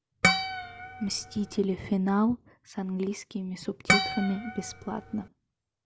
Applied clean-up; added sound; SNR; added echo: none; Harp; -2 dB; none.